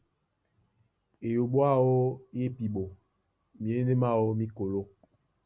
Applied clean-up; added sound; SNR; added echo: none; none; none; none.